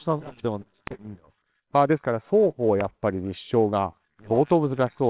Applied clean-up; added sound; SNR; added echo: neural separator model SepFormer WHAMR!.